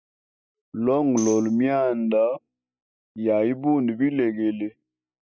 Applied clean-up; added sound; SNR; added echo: classical method spectral subtraction.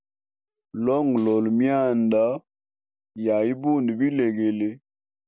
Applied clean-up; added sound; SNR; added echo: none; Tambourine; 19 dB; none.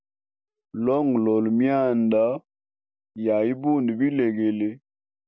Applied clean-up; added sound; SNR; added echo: none; none; none; none.